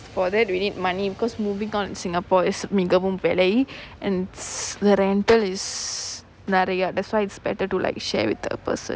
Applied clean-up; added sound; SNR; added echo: none; none; none; none.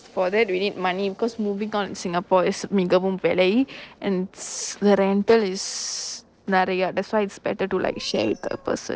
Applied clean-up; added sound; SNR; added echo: neural separator model SepFormer DNS4.